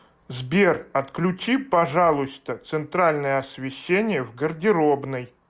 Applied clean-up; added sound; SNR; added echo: none; none; none; none.